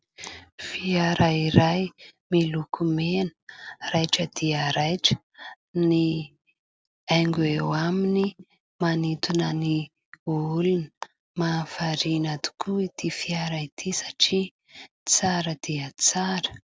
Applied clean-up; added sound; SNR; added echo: none; none; none; none.